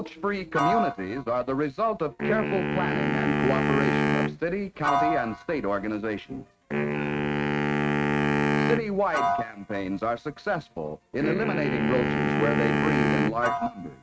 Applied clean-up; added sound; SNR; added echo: neural mask model RNNoise.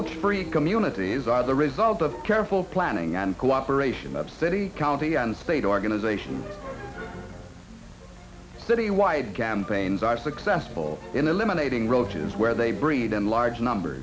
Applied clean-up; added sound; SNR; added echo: none; none; none; none.